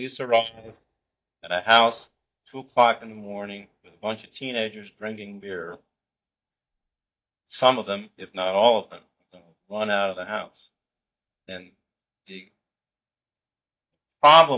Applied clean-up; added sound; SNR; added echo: neural mask model DeepFilterNet 3.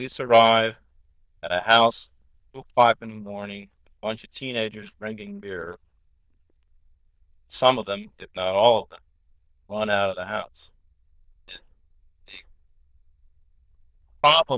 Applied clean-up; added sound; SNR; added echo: neural diffusion model UNIVERSE++.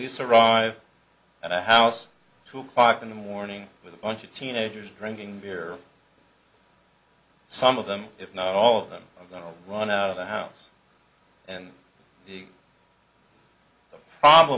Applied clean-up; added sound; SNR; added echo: none; none; none; none.